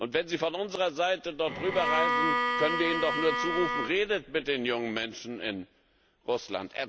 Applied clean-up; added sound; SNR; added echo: none; Bowed string instrument; 0 dB; none.